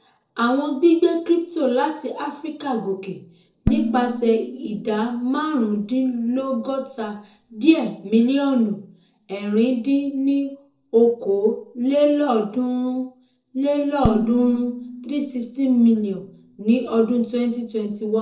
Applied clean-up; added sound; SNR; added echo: neural separator model SepFormer DNS4.